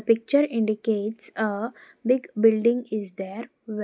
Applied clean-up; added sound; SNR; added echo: none; none; none; none.